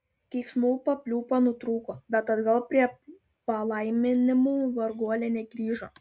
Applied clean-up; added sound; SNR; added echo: none; none; none; none.